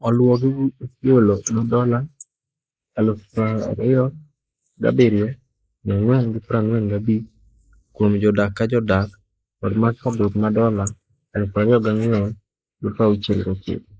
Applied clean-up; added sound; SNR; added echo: neural mask model Resemble Enhance denoiser.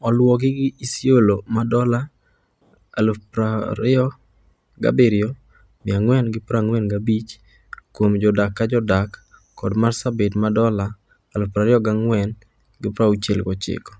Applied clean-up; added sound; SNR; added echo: none; none; none; none.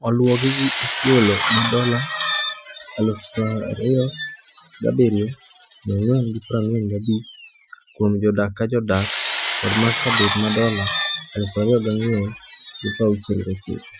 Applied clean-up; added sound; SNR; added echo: classical method Wiener filter.